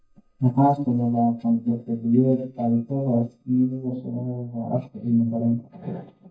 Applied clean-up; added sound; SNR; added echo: neural mask model DeepFilterNet 3.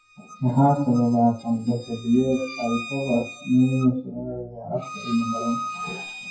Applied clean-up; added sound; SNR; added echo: classical method WPE with log-MMSE.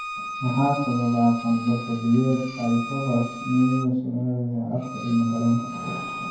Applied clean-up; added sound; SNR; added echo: none; Bowed string instrument; 11 dB; reverberation time 0.9 s.